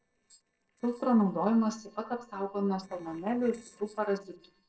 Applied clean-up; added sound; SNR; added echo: neural separator model SepFormer DNS4.